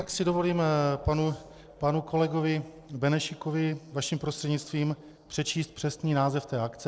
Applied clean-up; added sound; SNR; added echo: neural separator model SepFormer DNS4.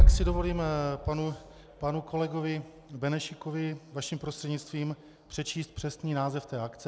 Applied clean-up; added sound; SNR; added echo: none; Bass drum; -3 dB; none.